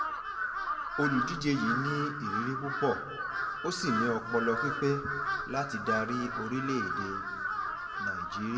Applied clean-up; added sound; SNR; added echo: none; Crow; 0 dB; reverberation time 1.2 s.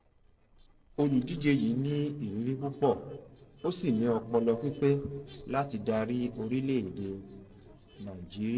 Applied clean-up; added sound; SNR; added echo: neural separator model SepFormer DNS4.